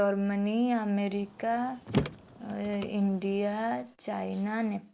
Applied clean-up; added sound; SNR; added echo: none; Car; 8 dB; none.